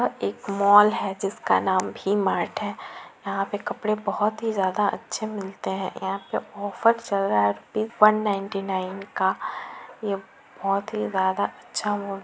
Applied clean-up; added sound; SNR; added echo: none; none; none; none.